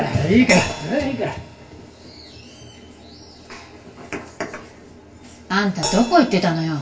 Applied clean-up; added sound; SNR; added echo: none; Crash cymbal; 13 dB; reverberation time 0.2 s.